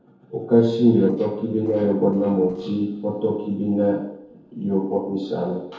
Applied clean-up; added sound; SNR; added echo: neural separator model SepFormer DNS4.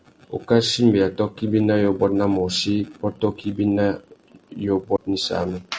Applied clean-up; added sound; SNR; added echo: none; none; none; none.